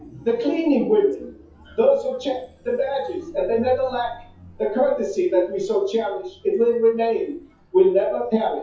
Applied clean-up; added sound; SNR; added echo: classical method WPE with log-MMSE.